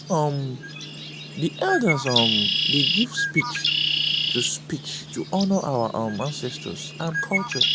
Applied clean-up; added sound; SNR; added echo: none; Bird; 0 dB; none.